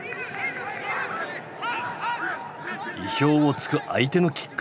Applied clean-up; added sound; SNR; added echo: none; Cheering; 20 dB; none.